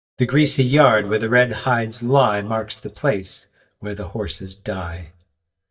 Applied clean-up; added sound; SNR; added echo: neural mask model DeepFilterNet 3.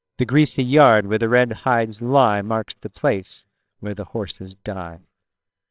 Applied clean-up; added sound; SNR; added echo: neural separator model SepFormer WHAMR!.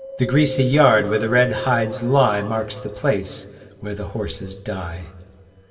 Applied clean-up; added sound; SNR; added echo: none; Wind; 13 dB; reverberation time 2.6 s.